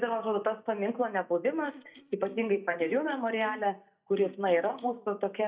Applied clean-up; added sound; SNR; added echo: neural mask model DeepFilterNet 3.